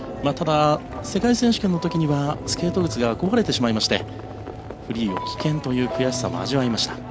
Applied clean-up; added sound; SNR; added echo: none; Livestock, farm animals, working animals; 15 dB; none.